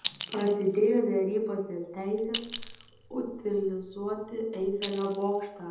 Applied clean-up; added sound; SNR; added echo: none; Chink, clink; -3 dB; reverberation time 0.8 s.